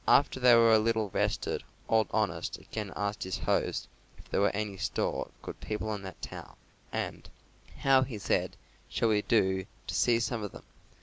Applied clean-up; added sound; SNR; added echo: none; none; none; none.